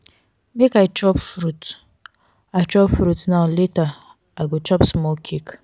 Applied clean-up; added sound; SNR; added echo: none; none; none; none.